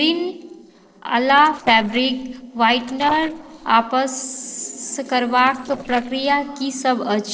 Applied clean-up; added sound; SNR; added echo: neural separator model SepFormer DNS4.